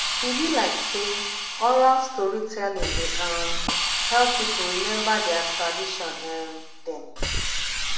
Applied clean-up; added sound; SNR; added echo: none; Hiss; 1 dB; reverberation time 0.8 s.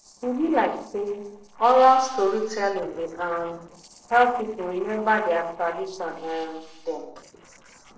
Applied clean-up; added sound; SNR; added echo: neural separator model SepFormer DNS4.